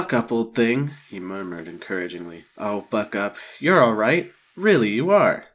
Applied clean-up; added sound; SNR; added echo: neural mask model Resemble Enhance denoiser.